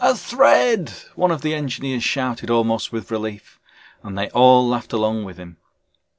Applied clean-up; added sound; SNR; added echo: none; none; none; none.